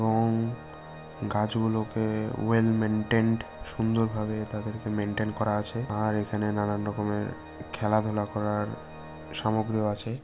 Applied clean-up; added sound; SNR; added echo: none; Organ; 15 dB; none.